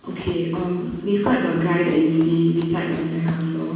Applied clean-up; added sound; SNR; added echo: none; Run; 15 dB; reverberation time 1.2 s.